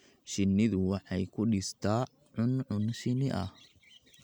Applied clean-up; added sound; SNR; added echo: none; none; none; none.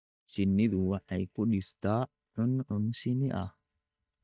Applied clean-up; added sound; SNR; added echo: neural mask model DeepFilterNet 3.